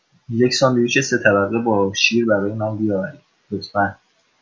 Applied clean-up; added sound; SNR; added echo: none; none; none; none.